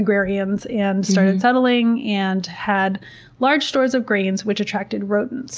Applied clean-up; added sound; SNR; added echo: none; none; none; none.